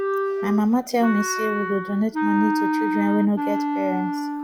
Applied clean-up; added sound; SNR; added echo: none; Wind instrument, woodwind instrument; 1 dB; none.